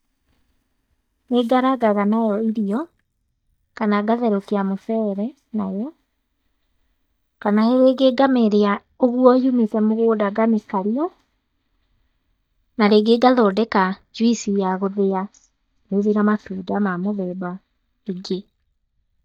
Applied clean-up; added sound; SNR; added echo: neural mask model DeepFilterNet 3.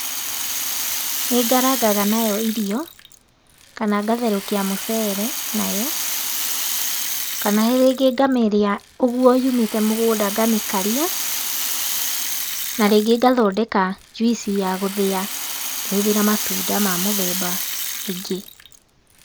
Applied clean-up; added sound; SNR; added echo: none; Rattle (instrument); 5 dB; none.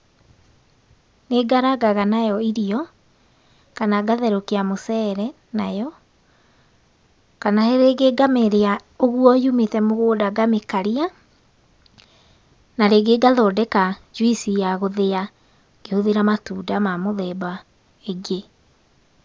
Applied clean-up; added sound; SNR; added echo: none; none; none; none.